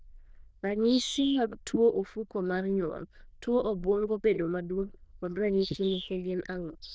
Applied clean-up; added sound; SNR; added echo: neural diffusion model UNIVERSE++.